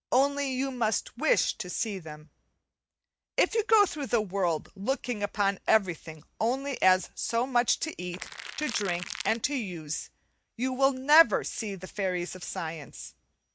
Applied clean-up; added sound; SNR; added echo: none; Crackle; 10 dB; none.